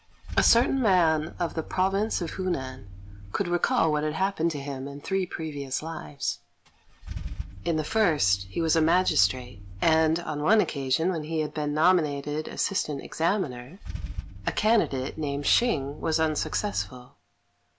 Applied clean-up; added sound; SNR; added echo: none; Idling / Engine starting / Car; 13 dB; none.